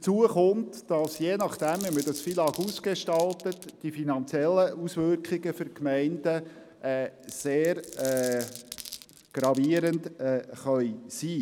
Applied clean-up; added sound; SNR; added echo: none; Glass; 17 dB; none.